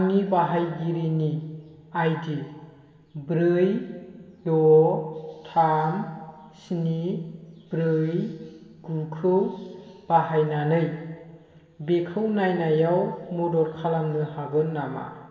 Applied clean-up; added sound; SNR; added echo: none; none; none; reverberation time 1.9 s.